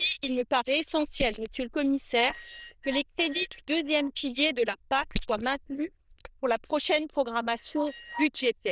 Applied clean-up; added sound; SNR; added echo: neural diffusion model UNIVERSE++.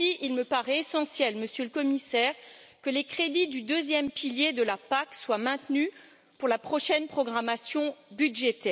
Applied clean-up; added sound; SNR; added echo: none; none; none; none.